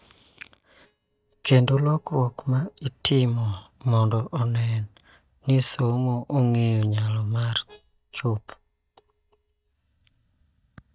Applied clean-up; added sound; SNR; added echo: neural mask model DeepFilterNet 3.